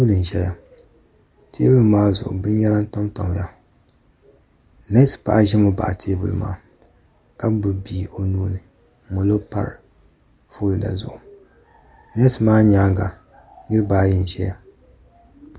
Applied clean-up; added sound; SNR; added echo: none; none; none; none.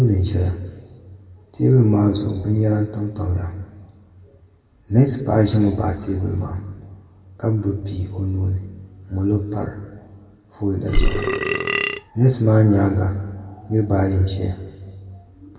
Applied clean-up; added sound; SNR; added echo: none; Burping, eructation; -1 dB; reverberation time 1.5 s.